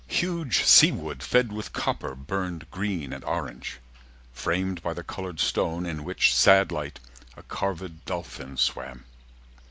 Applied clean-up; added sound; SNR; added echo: none; none; none; none.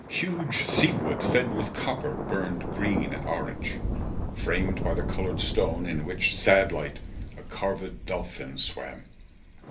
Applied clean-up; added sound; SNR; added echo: none; Thunder; 3 dB; reverberation time 0.3 s.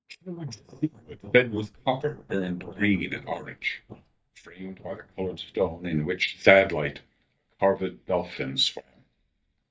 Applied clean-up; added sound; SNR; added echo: neural mask model DeepFilterNet 3.